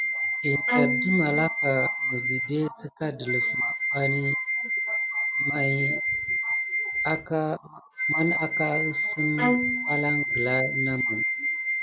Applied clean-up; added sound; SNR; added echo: none; Wind instrument, woodwind instrument + Bowed string instrument; -3 dB; none.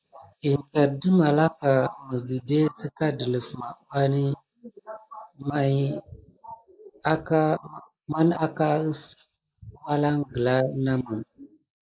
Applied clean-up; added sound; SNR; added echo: neural mask model Resemble Enhance denoiser.